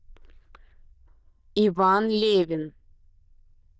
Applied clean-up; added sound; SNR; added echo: neural diffusion model UNIVERSE++.